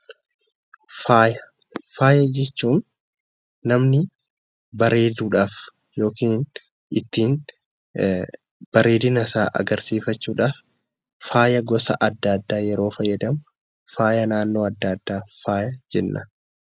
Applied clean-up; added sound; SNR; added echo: none; none; none; none.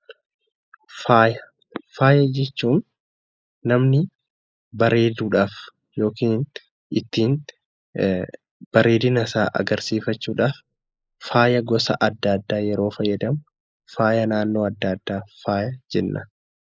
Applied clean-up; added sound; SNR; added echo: neural mask model Resemble Enhance denoiser.